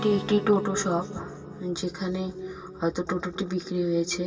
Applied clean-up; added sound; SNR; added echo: none; Guitar; 13 dB; reverberation time 2.4 s.